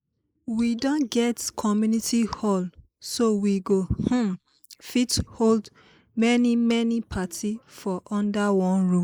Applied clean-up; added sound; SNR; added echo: neural mask model Resemble Enhance denoiser.